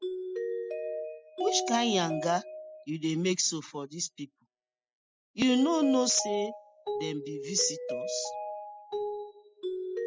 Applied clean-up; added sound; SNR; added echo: classical method spectral subtraction.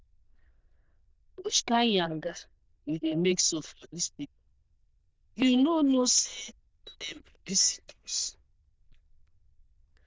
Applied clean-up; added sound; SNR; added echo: neural diffusion model UNIVERSE++.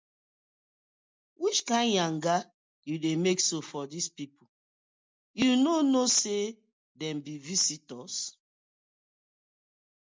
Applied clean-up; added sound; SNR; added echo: none; none; none; none.